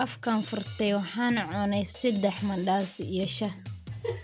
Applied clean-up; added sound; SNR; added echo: none; Drum kit; 13 dB; none.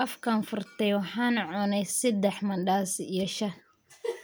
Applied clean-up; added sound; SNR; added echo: none; none; none; none.